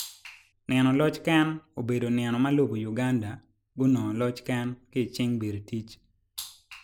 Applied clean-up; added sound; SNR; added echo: none; none; none; none.